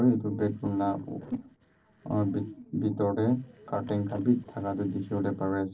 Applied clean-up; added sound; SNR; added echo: neural separator model SepFormer DNS4.